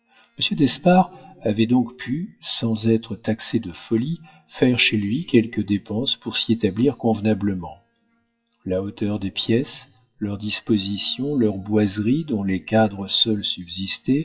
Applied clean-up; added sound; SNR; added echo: classical method WPE with log-MMSE.